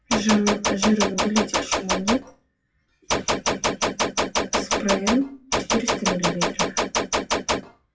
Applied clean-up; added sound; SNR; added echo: classical method WPE with log-MMSE.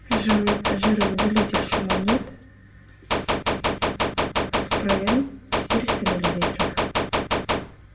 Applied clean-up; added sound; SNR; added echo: none; Gunshot, gunfire; -4 dB; reverberation time 0.5 s.